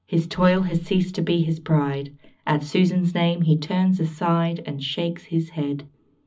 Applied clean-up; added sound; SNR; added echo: none; none; none; reverberation time 0.4 s.